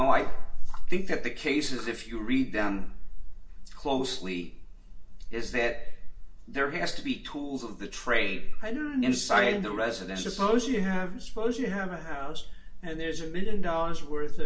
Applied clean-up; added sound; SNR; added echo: none; none; none; reverberation time 0.3 s.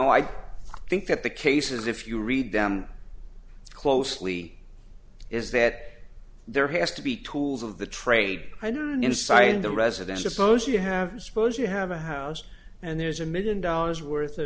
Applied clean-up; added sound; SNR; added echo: none; none; none; none.